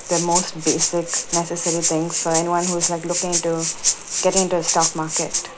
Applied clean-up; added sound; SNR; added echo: none; Rattle (instrument); 1 dB; none.